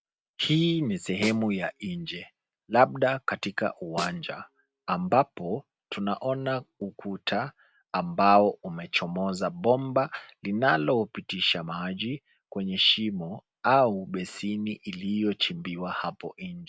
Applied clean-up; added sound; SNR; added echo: none; Snare drum; 15 dB; none.